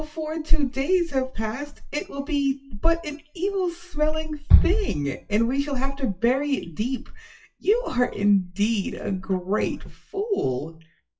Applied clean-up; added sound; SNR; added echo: classical method WPE with log-MMSE.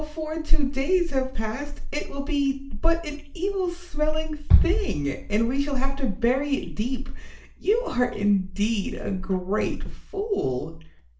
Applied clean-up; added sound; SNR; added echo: none; Bass drum; 9 dB; reverberation time 0.4 s.